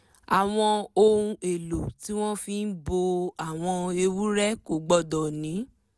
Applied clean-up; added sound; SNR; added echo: none; none; none; none.